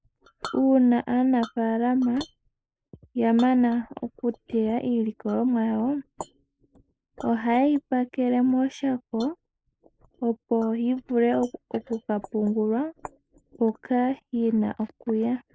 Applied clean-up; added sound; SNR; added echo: neural mask model Resemble Enhance denoiser.